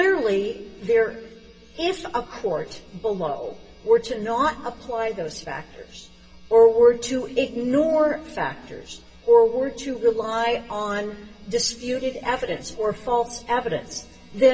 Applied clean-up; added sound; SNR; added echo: none; none; none; reverberation time 2.0 s.